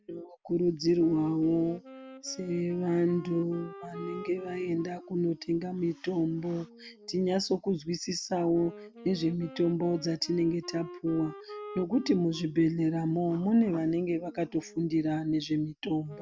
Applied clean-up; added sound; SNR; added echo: none; Wind instrument, woodwind instrument; 19 dB; none.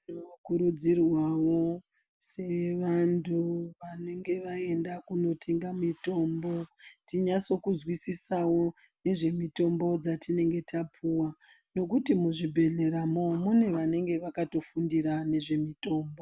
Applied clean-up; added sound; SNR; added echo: none; none; none; none.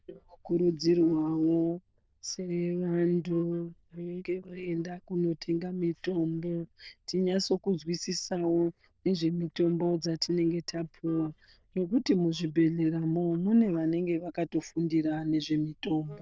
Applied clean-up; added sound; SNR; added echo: neural diffusion model UNIVERSE++.